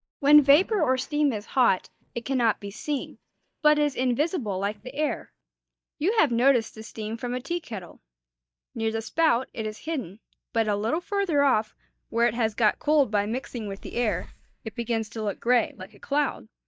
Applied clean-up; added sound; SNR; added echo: neural mask model DeepFilterNet 3.